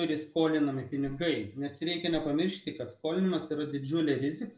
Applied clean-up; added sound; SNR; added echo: none; Whoosh, swoosh, swish; 19 dB; reverberation time 0.4 s.